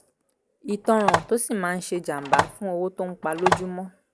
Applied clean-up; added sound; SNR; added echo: none; Telephone; 1 dB; none.